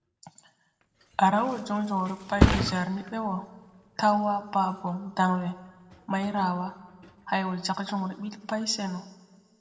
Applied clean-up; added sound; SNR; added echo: none; Thump, thud; 5 dB; reverberation time 1.2 s.